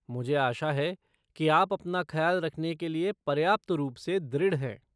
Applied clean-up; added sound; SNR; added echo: none; none; none; none.